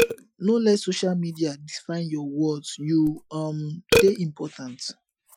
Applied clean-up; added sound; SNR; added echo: classical method Wiener filter.